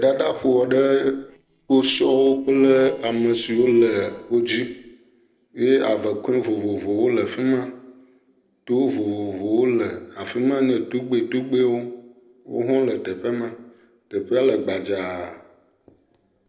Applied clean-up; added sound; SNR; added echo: neural separator model SepFormer DNS4.